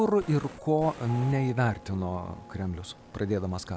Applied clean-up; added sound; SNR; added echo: none; Fire + Piano; 17 dB; none.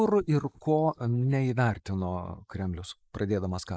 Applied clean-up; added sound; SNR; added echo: neural mask model Resemble Enhance denoiser.